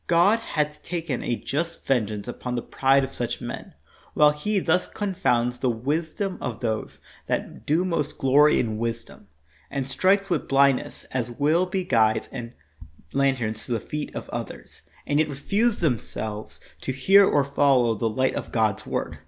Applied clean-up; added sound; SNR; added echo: none; none; none; none.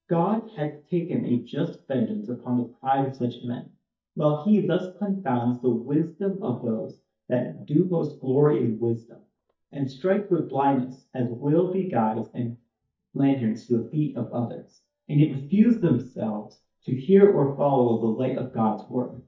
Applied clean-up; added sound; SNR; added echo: neural mask model DeepFilterNet 3.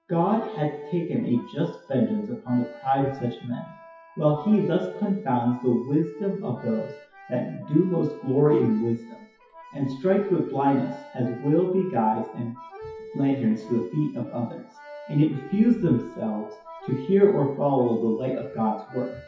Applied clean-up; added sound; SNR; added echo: classical method WPE with log-MMSE.